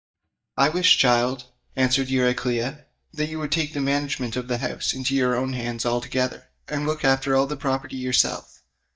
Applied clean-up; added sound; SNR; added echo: neural mask model DeepFilterNet 3.